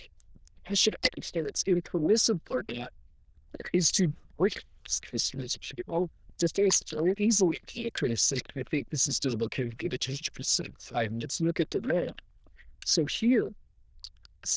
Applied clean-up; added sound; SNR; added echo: neural diffusion model UNIVERSE++.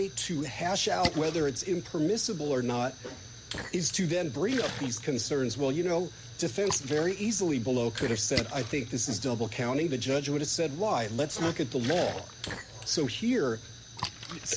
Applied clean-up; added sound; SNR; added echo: none; Fire + Splash, splatter; 12 dB; none.